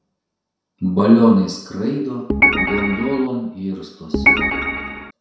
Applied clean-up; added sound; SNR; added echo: none; Organ; -2 dB; reverberation time 0.7 s.